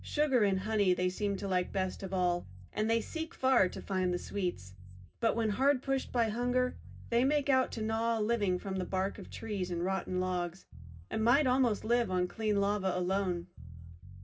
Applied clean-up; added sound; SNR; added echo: none; Bass guitar; 16 dB; reverberation time 0.4 s.